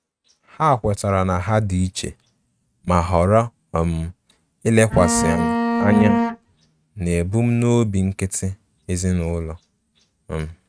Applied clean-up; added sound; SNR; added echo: neural mask model RNNoise.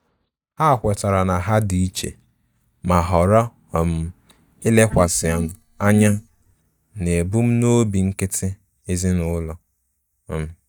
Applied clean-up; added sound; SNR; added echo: neural mask model DeepFilterNet 3.